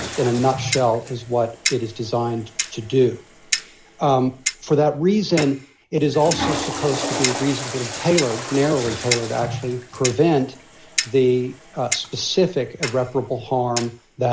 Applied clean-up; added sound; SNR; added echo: none; Clock + Toilet flush / Water; 8 dB; none.